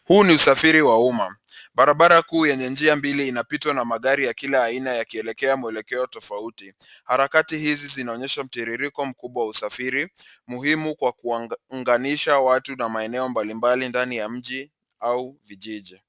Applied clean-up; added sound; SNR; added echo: none; none; none; none.